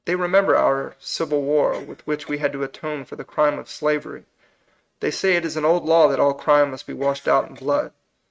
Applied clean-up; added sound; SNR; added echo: neural mask model RNNoise.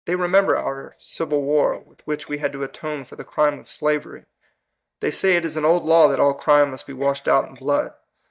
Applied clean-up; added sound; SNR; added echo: neural mask model DeepFilterNet 3.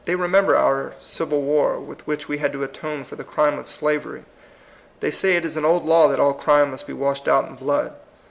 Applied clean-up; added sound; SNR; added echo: none; none; none; none.